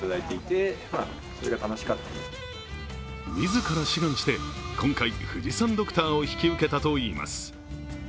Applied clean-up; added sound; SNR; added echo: none; none; none; none.